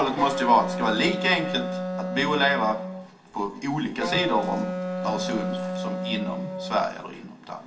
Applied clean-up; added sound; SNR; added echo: none; Wind instrument, woodwind instrument; 4 dB; reverberation time 0.3 s.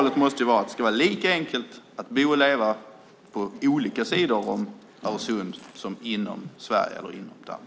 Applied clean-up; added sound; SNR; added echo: none; none; none; none.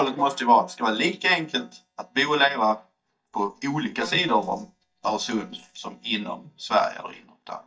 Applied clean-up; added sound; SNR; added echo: neural mask model DeepFilterNet 3.